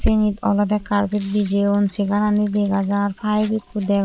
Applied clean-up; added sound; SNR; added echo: none; Sink (filling or washing); 12 dB; none.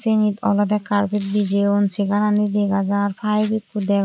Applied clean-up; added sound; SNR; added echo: none; none; none; none.